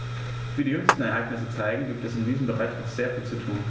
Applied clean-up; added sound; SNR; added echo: none; Clapping; -3 dB; none.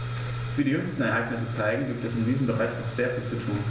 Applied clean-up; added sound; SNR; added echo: none; none; none; none.